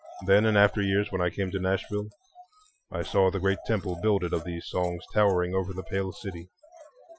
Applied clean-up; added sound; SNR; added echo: classical method Wiener filter.